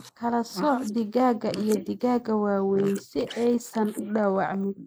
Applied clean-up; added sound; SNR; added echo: neural mask model Resemble Enhance denoiser.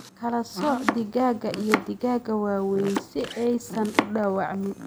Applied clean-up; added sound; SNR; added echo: none; Domestic sounds, home sounds; 6 dB; none.